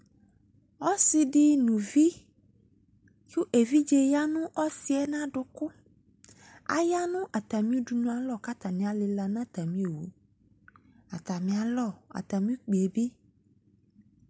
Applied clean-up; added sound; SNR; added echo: none; none; none; none.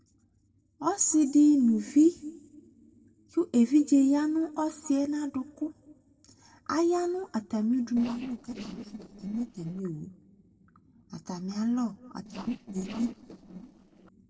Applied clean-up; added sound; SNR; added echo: neural separator model SepFormer DNS4.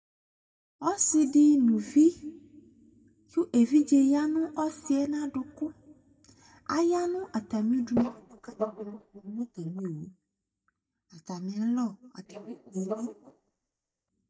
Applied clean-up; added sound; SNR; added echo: neural mask model DeepFilterNet 3.